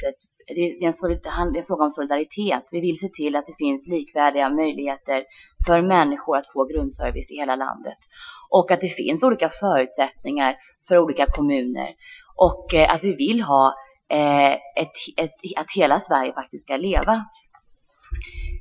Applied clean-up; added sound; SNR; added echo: classical method Wiener filter.